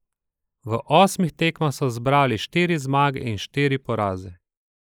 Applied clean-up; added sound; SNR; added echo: neural mask model Resemble Enhance denoiser.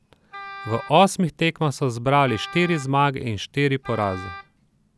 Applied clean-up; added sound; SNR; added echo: none; Wind instrument, woodwind instrument; 17 dB; none.